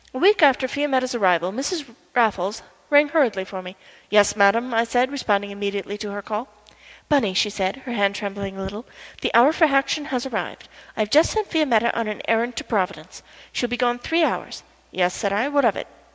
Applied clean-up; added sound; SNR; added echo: none; none; none; none.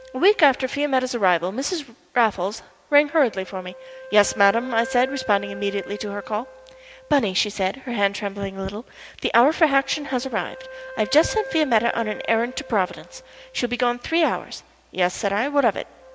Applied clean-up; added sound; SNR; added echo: none; Wind instrument, woodwind instrument; 18 dB; none.